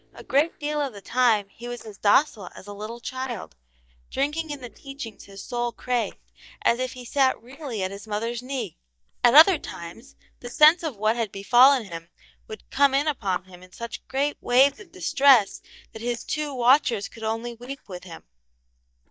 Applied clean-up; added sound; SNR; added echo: neural mask model DeepFilterNet 3.